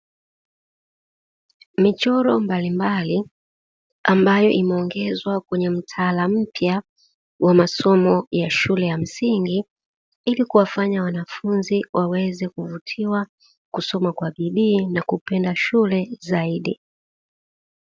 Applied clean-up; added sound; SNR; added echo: none; none; none; none.